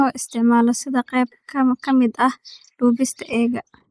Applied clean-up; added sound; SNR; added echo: neural mask model Resemble Enhance denoiser.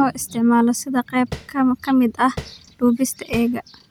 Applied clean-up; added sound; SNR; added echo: none; Tap; 15 dB; none.